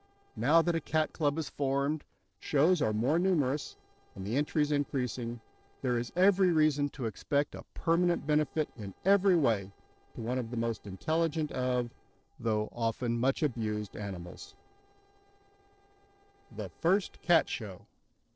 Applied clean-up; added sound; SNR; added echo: neural separator model SepFormer DNS4.